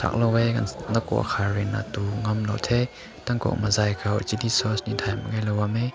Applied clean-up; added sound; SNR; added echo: none; Cheering; 16 dB; none.